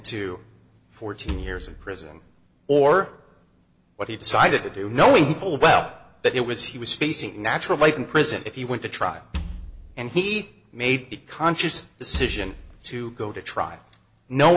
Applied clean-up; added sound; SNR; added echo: none; Wood; 11 dB; none.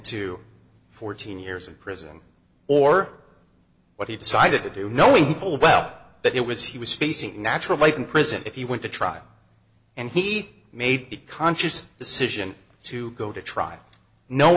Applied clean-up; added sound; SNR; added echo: none; none; none; none.